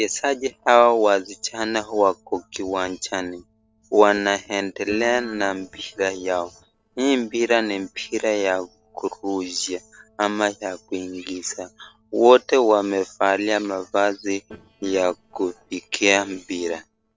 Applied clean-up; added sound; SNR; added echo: neural separator model SepFormer DNS4.